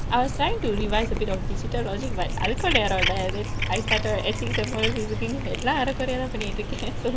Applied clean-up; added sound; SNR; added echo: none; Cat; 0 dB; none.